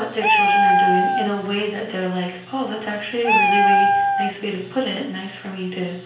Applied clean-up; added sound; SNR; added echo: none; Meow; -5 dB; reverberation time 0.5 s.